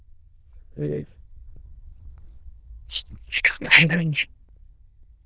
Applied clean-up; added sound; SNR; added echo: neural diffusion model UNIVERSE++.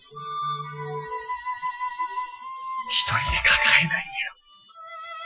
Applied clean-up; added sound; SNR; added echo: classical method Wiener filter.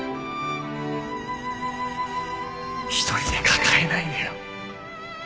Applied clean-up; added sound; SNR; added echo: none; Slam; 18 dB; none.